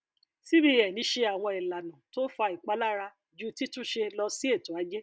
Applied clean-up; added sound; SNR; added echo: none; none; none; none.